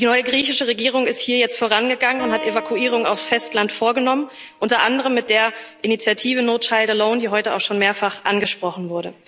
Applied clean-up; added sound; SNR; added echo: none; Keyboard (musical); 18 dB; none.